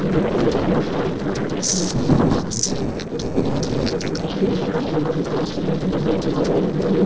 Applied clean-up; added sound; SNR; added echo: neural separator model SepFormer DNS4.